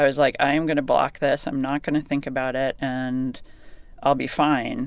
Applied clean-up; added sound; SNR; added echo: none; none; none; none.